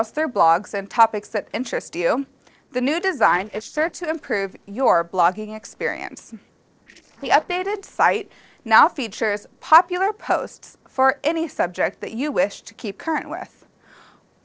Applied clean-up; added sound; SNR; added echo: neural separator model SepFormer DNS4.